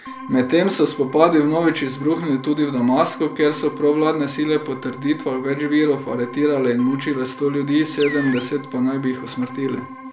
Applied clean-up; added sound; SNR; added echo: none; Organ + Animal; 14 dB; none.